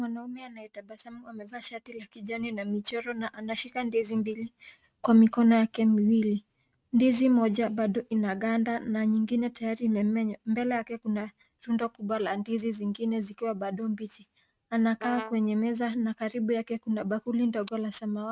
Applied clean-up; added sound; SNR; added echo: neural mask model RNNoise.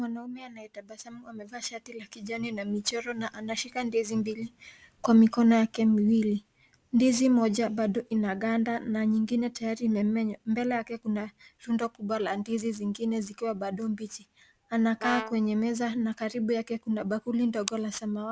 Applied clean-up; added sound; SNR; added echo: none; Brass instrument; 10 dB; none.